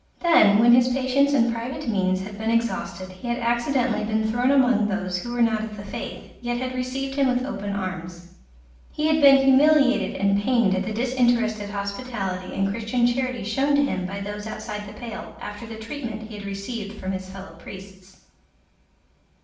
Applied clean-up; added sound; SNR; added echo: none; none; none; reverberation time 0.6 s.